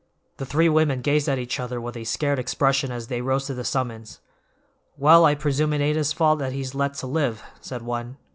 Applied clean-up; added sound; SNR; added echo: none; none; none; none.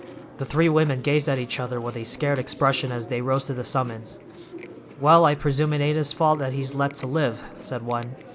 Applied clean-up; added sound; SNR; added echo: none; Chewing, mastication; 17 dB; none.